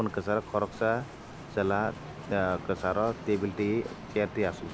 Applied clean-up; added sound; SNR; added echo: none; Bicycle; 13 dB; none.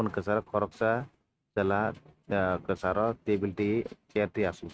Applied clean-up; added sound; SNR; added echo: neural mask model RNNoise.